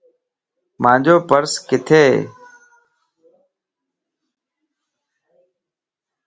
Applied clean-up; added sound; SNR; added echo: none; none; none; none.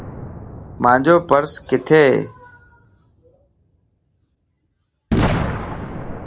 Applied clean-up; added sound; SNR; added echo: none; Boom; 7 dB; none.